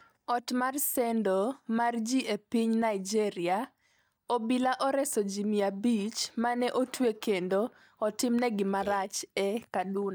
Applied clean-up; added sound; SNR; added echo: neural mask model DeepFilterNet 3.